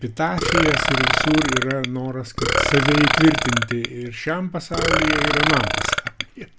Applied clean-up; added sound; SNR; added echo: none; Burping, eructation; -1 dB; none.